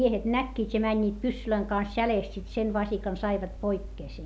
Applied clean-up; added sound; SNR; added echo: none; none; none; none.